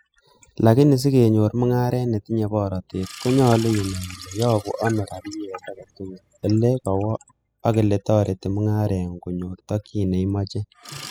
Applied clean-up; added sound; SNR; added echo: classical method spectral subtraction.